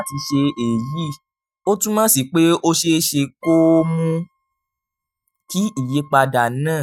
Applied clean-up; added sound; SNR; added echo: neural mask model RNNoise.